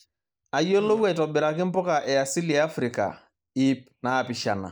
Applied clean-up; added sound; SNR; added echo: neural mask model Resemble Enhance denoiser.